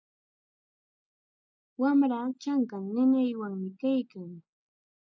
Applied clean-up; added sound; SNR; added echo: none; none; none; none.